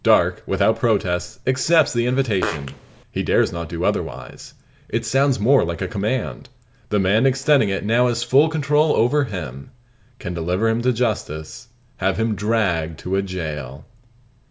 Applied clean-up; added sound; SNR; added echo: none; Fart; 9 dB; none.